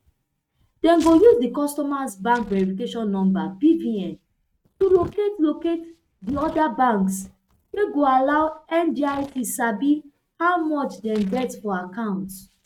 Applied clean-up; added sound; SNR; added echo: neural mask model RNNoise.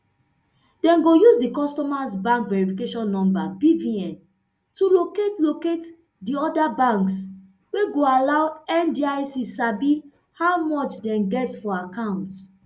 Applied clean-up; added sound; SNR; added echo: none; none; none; none.